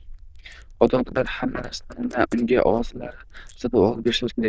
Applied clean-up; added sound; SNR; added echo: neural diffusion model UNIVERSE++.